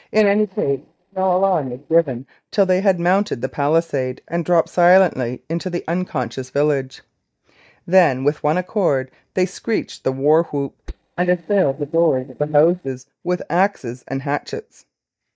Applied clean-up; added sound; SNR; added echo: neural mask model DeepFilterNet 3.